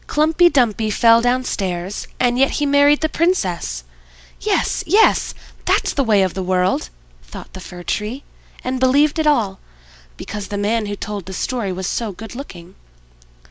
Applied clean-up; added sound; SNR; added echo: none; none; none; none.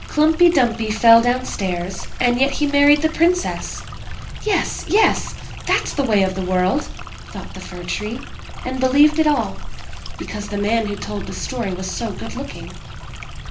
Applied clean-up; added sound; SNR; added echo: none; Stream; 9 dB; reverberation time 0.3 s.